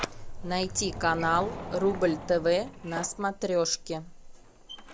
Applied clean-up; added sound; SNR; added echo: none; Sliding door; 10 dB; none.